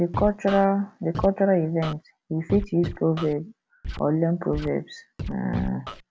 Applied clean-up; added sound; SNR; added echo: none; Scratching (performance technique); 11 dB; none.